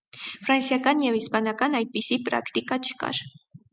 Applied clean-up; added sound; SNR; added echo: none; none; none; none.